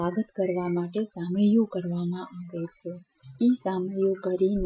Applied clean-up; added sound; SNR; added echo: classical method Wiener filter.